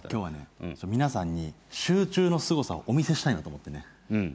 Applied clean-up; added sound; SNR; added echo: none; none; none; none.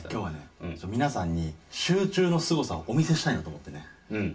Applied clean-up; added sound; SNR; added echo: none; none; none; reverberation time 0.2 s.